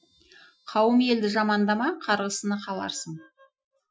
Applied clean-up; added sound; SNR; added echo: classical method Wiener filter.